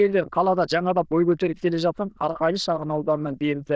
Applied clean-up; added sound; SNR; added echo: neural diffusion model UNIVERSE++.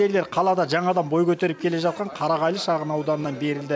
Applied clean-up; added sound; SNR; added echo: none; none; none; none.